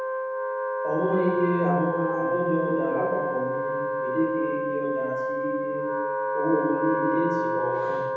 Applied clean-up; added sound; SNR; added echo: none; Wind instrument, woodwind instrument; -1 dB; reverberation time 1.1 s.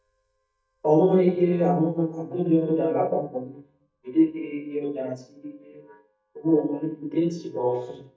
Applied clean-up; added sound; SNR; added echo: neural mask model DeepFilterNet 3.